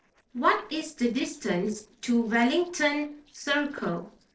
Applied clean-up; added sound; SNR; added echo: neural separator model SepFormer DNS4.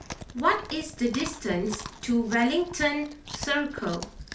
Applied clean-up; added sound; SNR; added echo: none; Chewing, mastication; 13 dB; reverberation time 0.2 s.